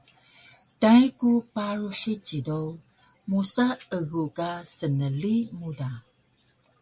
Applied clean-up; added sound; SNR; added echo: none; none; none; none.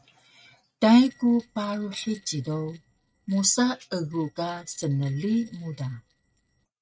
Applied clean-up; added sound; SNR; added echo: neural mask model RNNoise.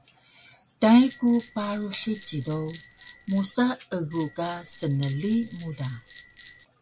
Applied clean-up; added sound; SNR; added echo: none; Bell; 14 dB; none.